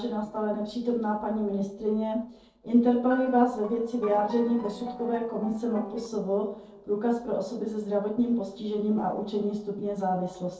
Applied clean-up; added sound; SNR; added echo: neural separator model SepFormer DNS4.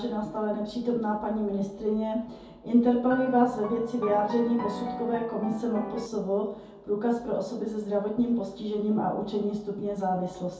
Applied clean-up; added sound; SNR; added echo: none; Piano; 10 dB; reverberation time 0.6 s.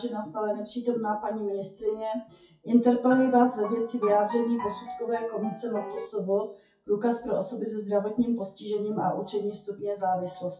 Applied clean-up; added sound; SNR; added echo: classical method WPE with log-MMSE.